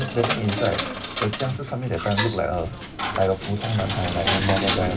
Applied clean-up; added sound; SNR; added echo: none; Coin (dropping); -3 dB; reverberation time 0.4 s.